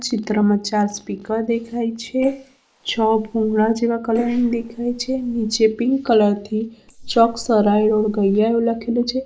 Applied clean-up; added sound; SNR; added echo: neural mask model Resemble Enhance denoiser.